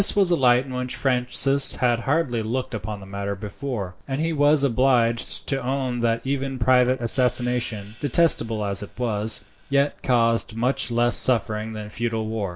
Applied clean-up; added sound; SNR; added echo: neural separator model SepFormer DNS4.